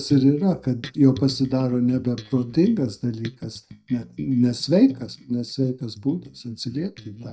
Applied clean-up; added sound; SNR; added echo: neural mask model DeepFilterNet 3.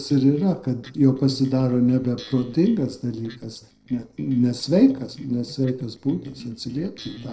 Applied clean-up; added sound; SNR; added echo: neural separator model SepFormer DNS4.